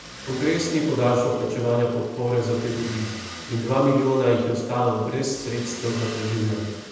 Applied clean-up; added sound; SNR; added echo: none; Motor vehicle (road); 15 dB; reverberation time 1.1 s.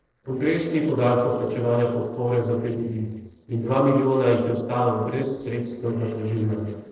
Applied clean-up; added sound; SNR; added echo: neural separator model SepFormer DNS4.